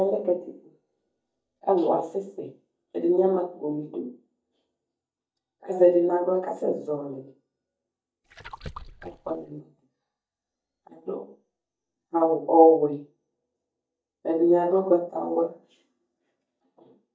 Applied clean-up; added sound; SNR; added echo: neural mask model DeepFilterNet 3.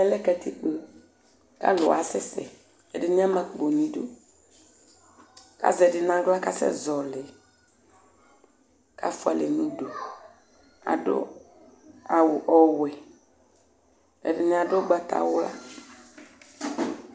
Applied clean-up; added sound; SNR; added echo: none; none; none; none.